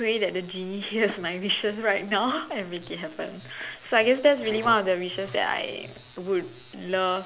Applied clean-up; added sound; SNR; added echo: none; none; none; none.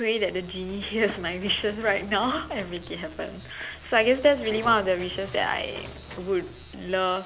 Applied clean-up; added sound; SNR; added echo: none; Engine / Mechanisms; 18 dB; none.